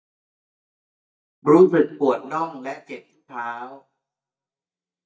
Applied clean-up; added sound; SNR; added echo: neural mask model DeepFilterNet 3.